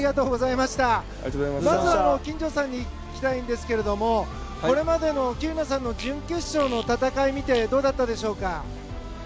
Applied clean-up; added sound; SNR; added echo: none; Fart; 19 dB; none.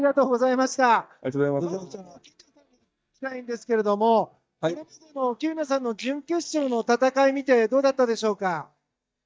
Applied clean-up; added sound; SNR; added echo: neural mask model DeepFilterNet 3.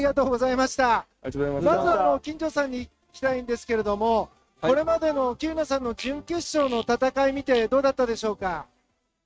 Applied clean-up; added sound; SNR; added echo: neural mask model RNNoise.